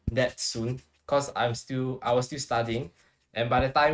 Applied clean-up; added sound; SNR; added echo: neural mask model RNNoise.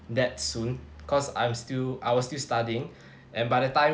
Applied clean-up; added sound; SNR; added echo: none; none; none; none.